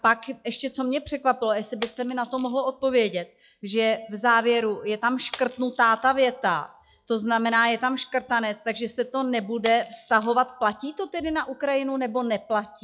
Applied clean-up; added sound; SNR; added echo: classical method log-MMSE.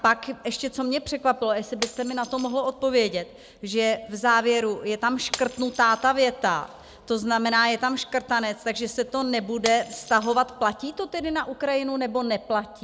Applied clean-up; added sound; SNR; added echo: none; Shatter; 18 dB; none.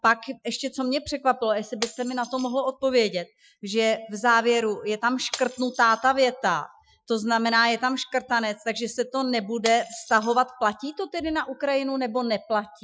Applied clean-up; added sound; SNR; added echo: classical method Wiener filter.